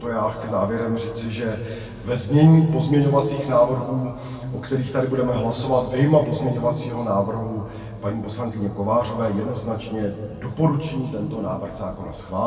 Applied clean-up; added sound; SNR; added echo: none; none; none; reverberation time 2.1 s.